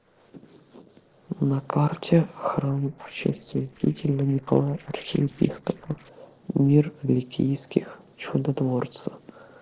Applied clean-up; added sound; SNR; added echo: neural separator model SepFormer DNS4.